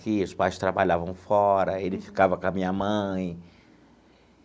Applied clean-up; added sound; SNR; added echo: none; none; none; none.